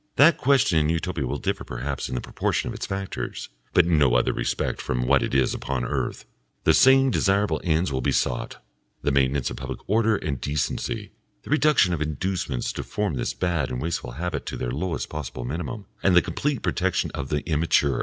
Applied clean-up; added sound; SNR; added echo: none; none; none; none.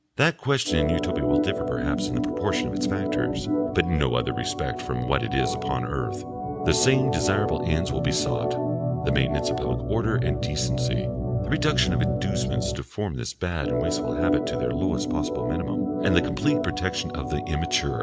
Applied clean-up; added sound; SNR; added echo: none; Organ; 0 dB; none.